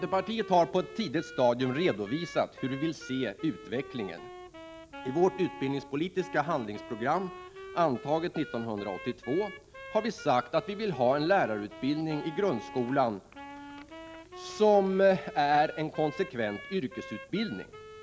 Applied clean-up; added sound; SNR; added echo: none; Wind instrument, woodwind instrument; 16 dB; none.